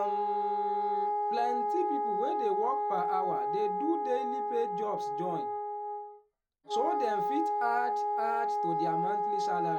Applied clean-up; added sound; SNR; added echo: none; Wind instrument, woodwind instrument; -5 dB; none.